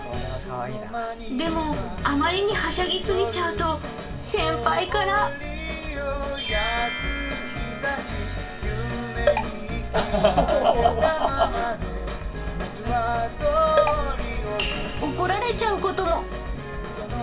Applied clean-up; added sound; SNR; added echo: none; Train; 14 dB; reverberation time 0.2 s.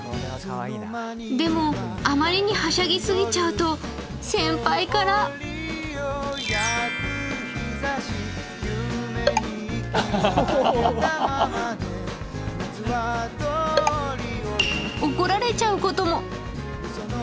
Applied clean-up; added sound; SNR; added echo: none; none; none; none.